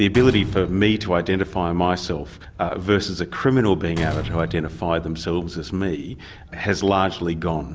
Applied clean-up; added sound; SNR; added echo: none; Slam; 13 dB; none.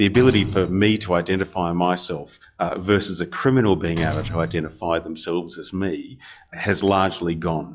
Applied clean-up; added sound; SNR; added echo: classical method log-MMSE.